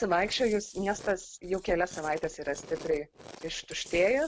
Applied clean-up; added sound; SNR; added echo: none; Chewing, mastication; 19 dB; none.